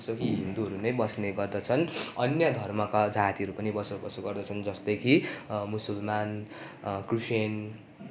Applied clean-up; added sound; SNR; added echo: none; none; none; none.